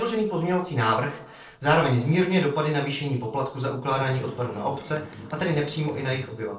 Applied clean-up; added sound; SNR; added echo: neural separator model SepFormer DNS4.